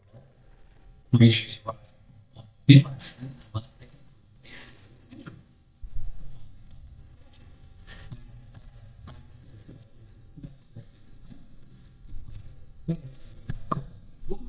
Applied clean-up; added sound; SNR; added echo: neural mask model DeepFilterNet 3.